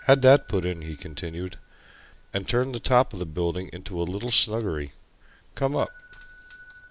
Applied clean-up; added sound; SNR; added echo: none; Bell / Doorbell; 18 dB; none.